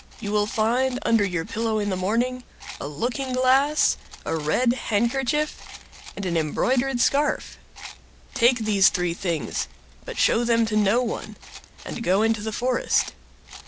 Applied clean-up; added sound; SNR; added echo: none; Rattle; 19 dB; none.